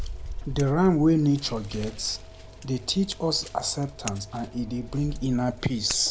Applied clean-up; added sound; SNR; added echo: none; Scissors; 11 dB; none.